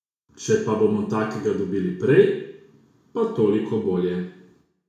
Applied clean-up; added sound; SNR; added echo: none; none; none; reverberation time 0.6 s.